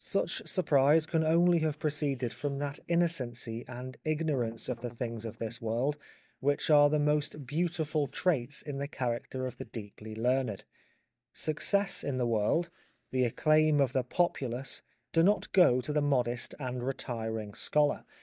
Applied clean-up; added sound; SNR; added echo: neural mask model DeepFilterNet 3.